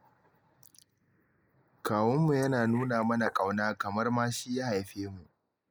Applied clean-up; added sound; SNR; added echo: neural mask model Resemble Enhance denoiser.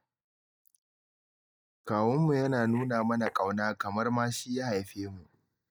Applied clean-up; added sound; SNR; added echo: neural mask model DeepFilterNet 3.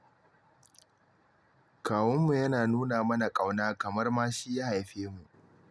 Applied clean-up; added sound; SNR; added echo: none; none; none; none.